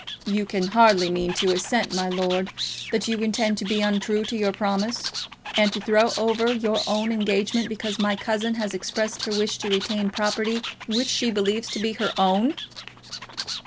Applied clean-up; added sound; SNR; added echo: none; Animal; 10 dB; none.